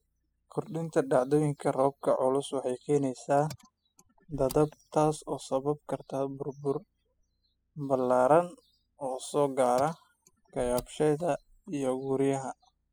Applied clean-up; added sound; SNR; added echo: classical method spectral subtraction.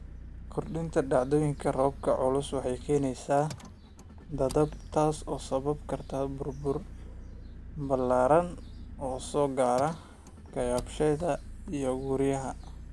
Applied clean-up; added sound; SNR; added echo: none; Engine; 13 dB; none.